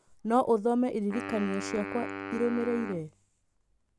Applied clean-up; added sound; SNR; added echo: none; Wind instrument, woodwind instrument; 9 dB; none.